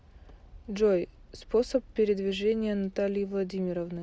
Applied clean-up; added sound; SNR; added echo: none; none; none; none.